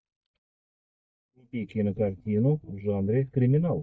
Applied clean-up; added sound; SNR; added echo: neural mask model DeepFilterNet 3.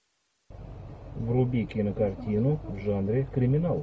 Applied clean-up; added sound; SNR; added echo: none; none; none; none.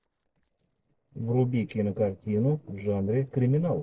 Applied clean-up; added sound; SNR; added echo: neural separator model SepFormer DNS4.